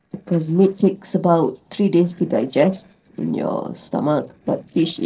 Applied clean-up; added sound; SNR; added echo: neural separator model SepFormer DNS4.